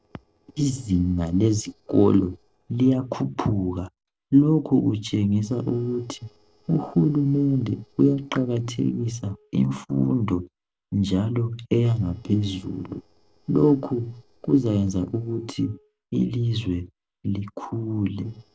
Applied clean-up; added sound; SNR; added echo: neural separator model SepFormer DNS4.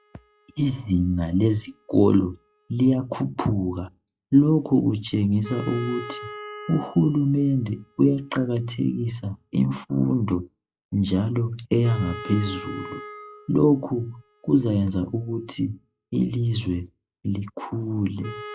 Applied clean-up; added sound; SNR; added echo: classical method log-MMSE.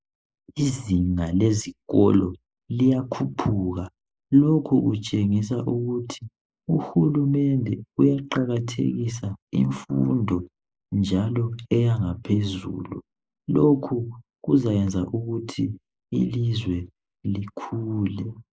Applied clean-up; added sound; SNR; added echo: neural mask model Resemble Enhance denoiser.